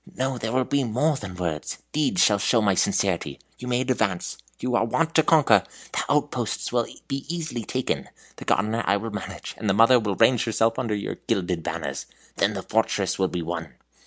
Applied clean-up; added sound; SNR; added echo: none; none; none; none.